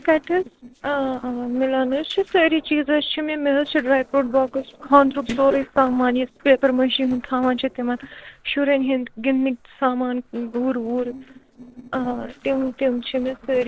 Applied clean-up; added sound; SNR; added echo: neural separator model SepFormer DNS4.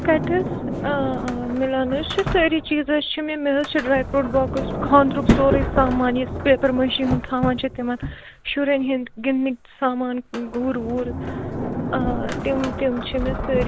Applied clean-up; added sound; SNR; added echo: none; Sliding door; 5 dB; none.